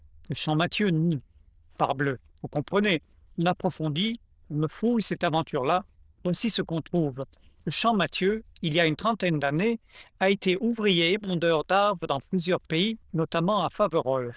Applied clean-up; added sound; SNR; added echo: neural diffusion model UNIVERSE++.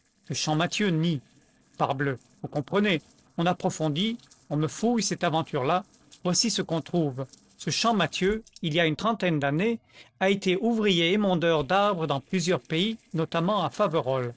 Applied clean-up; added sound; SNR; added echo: neural separator model SepFormer DNS4.